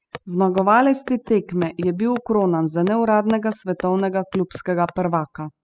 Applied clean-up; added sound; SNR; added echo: classical method spectral subtraction.